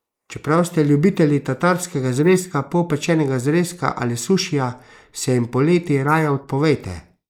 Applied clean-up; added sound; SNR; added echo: neural mask model Resemble Enhance denoiser.